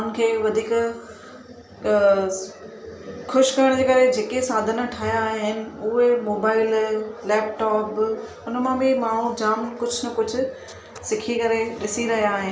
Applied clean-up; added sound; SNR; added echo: none; none; none; none.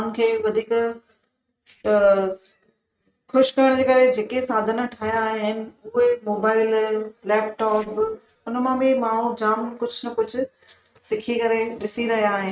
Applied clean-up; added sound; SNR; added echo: neural mask model RNNoise.